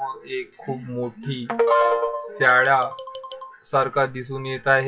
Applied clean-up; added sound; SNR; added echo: classical method WPE with log-MMSE.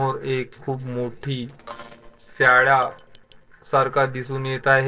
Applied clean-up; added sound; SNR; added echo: neural separator model SepFormer DNS4.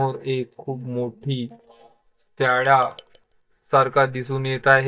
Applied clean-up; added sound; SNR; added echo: neural mask model DeepFilterNet 3.